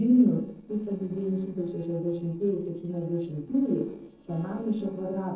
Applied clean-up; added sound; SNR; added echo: neural separator model SepFormer DNS4.